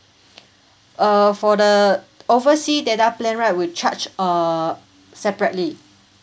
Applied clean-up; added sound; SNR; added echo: none; none; none; none.